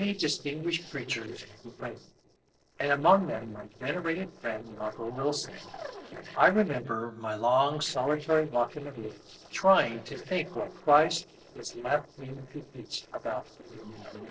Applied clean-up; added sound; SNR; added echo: neural separator model SepFormer DNS4.